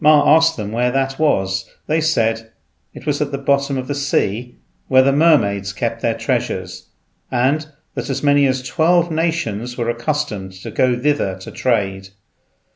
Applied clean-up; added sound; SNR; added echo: none; none; none; none.